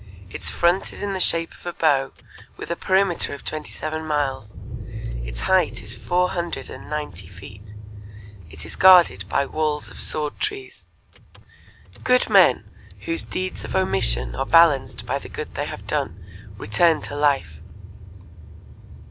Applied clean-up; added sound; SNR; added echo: none; Engine / Car; 11 dB; none.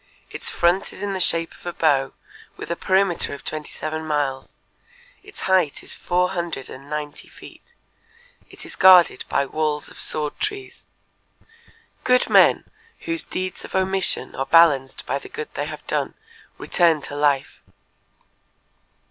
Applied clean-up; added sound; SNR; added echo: none; none; none; none.